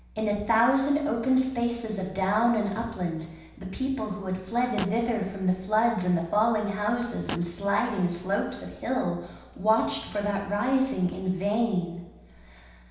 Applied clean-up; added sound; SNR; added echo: none; Fart; 15 dB; reverberation time 0.9 s.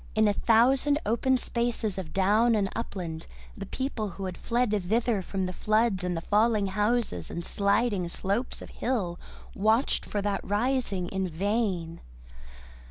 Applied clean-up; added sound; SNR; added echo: none; none; none; none.